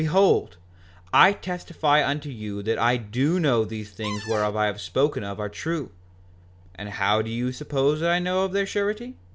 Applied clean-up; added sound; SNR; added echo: none; Cupboard open or close; 12 dB; none.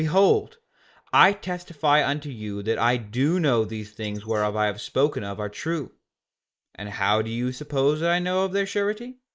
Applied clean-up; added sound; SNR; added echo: neural mask model Resemble Enhance denoiser.